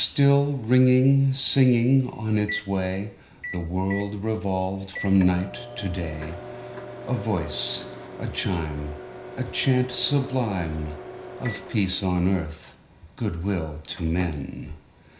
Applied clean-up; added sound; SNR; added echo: none; Microwave oven; 16 dB; reverberation time 0.5 s.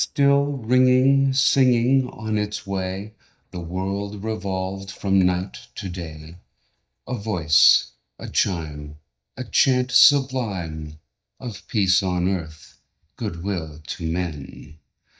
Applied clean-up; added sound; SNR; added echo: neural mask model DeepFilterNet 3.